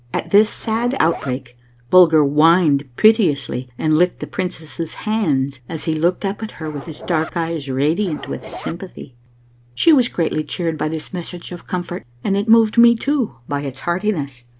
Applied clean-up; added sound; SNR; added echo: none; Zipper (clothing); 16 dB; none.